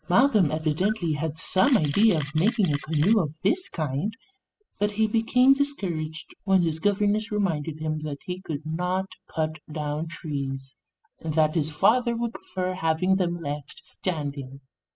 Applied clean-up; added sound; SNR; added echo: classical method spectral subtraction.